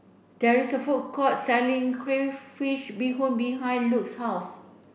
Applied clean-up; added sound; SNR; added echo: none; none; none; none.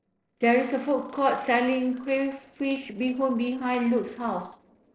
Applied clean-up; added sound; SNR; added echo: neural separator model SepFormer DNS4.